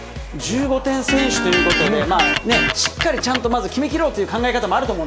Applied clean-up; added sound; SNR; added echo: none; Electric guitar; 1 dB; none.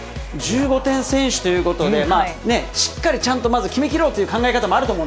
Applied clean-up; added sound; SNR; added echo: none; none; none; none.